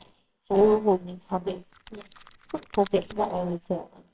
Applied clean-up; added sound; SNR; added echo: neural separator model SepFormer WHAMR!.